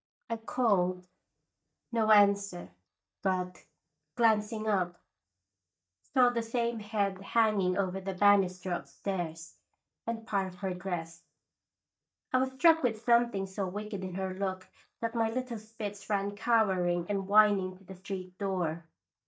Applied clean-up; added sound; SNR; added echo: neural mask model DeepFilterNet 3.